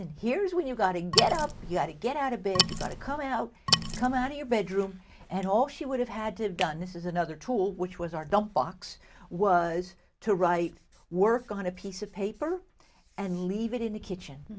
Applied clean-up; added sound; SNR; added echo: none; Wood; 0 dB; none.